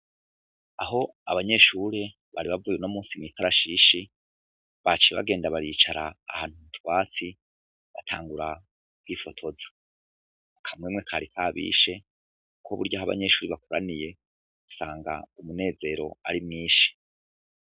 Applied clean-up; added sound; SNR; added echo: none; none; none; none.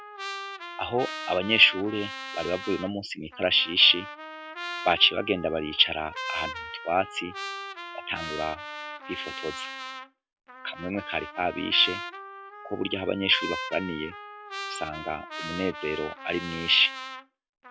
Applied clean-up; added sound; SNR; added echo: none; Trumpet; 10 dB; none.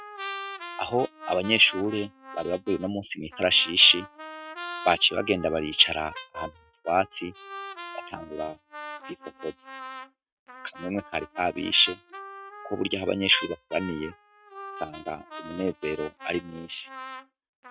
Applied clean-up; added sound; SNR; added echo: neural mask model RNNoise.